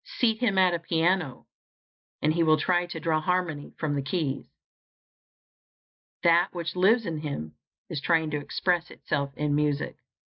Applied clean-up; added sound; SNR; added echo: none; none; none; none.